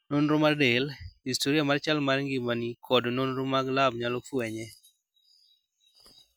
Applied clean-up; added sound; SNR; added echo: none; none; none; none.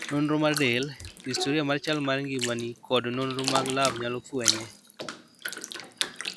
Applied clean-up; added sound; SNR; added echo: none; Bathtub (filling or washing) + Bowed string instrument; 6 dB; none.